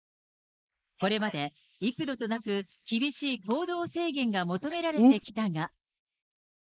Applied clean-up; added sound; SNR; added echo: neural mask model Resemble Enhance denoiser.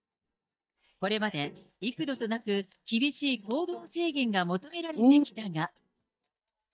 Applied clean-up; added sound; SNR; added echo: neural mask model DeepFilterNet 3.